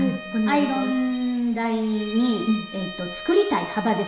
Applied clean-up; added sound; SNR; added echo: none; Bowed string instrument; 13 dB; reverberation time 0.7 s.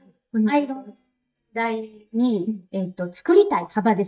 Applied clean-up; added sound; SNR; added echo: neural mask model DeepFilterNet 3.